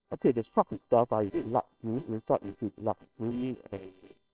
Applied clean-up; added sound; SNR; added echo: neural separator model SepFormer WHAMR!.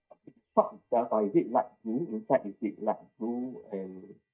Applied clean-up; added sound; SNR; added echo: neural mask model DeepFilterNet 3.